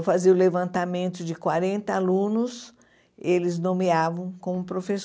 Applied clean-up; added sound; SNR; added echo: none; none; none; none.